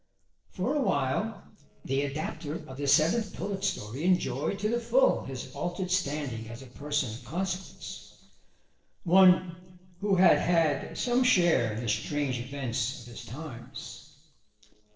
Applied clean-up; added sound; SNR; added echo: neural separator model SepFormer DNS4.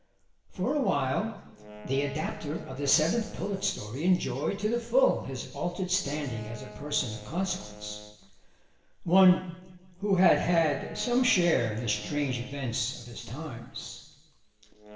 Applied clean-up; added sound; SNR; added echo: none; Wind instrument, woodwind instrument; 19 dB; reverberation time 1.1 s.